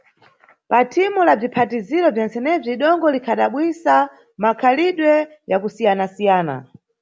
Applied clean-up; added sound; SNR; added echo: none; none; none; none.